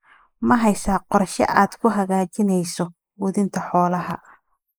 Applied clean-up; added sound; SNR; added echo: neural mask model Resemble Enhance denoiser.